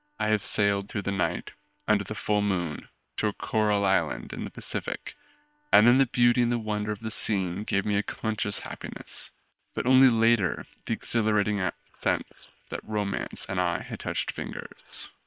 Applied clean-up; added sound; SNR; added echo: neural separator model SepFormer WHAM!.